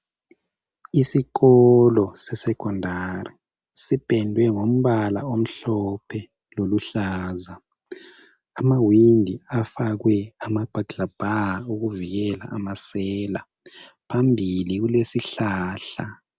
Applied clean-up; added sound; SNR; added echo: none; none; none; none.